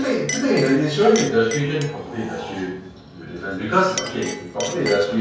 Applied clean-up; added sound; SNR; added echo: none; Chink, clink; 13 dB; reverberation time 0.5 s.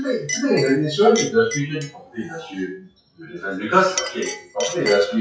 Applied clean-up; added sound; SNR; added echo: classical method WPE with log-MMSE.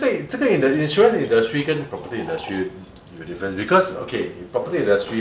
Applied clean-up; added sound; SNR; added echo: none; none; none; none.